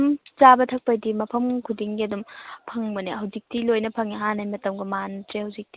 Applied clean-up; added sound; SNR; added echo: none; none; none; none.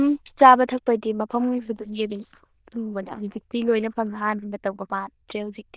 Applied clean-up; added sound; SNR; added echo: neural diffusion model UNIVERSE++.